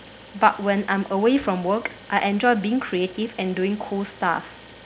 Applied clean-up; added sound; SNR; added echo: none; Idling; 20 dB; none.